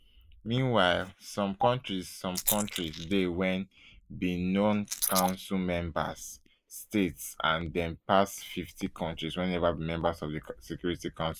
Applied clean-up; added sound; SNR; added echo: neural mask model Resemble Enhance denoiser.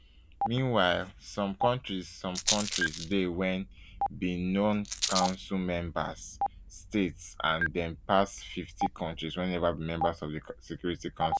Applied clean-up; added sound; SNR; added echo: none; Stream + Rattle; 4 dB; none.